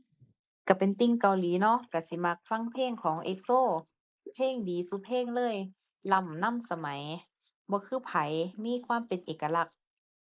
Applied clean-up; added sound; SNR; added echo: neural mask model Resemble Enhance denoiser.